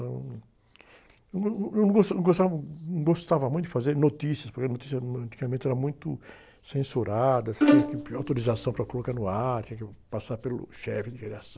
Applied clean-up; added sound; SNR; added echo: none; Bowed string instrument; -2 dB; none.